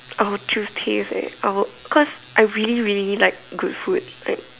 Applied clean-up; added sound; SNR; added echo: none; none; none; none.